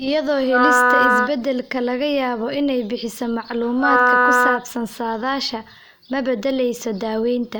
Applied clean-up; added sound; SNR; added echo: none; Wind instrument, woodwind instrument; -3 dB; none.